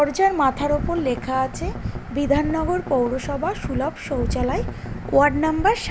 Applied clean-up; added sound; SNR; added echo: none; Strum; 14 dB; none.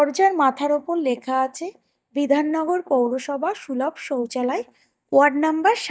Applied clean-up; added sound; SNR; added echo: neural mask model DeepFilterNet 3.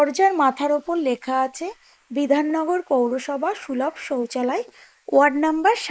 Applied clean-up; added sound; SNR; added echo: neural mask model Resemble Enhance denoiser.